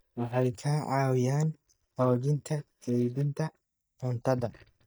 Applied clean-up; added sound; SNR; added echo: neural mask model DeepFilterNet 3.